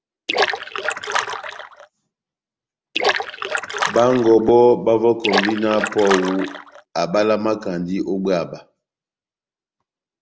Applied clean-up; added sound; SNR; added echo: none; Splash, splatter; 3 dB; none.